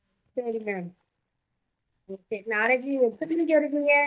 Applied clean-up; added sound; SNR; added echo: neural mask model DeepFilterNet 3.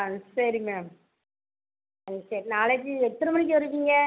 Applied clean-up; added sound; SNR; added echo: none; none; none; none.